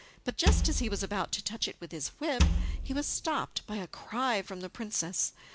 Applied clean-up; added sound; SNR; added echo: none; Wood; -4 dB; none.